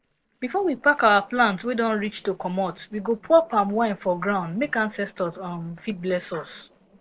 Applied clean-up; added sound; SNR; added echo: neural separator model SepFormer DNS4.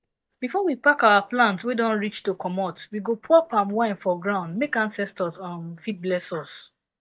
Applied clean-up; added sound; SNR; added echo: neural mask model DeepFilterNet 3.